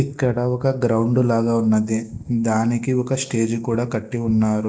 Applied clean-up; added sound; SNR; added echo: none; none; none; none.